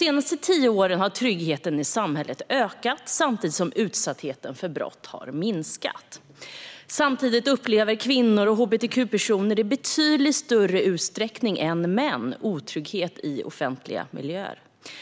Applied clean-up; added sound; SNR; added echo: none; none; none; none.